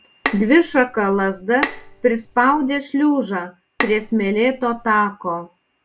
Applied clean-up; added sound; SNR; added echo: none; Bowed string instrument; 11 dB; none.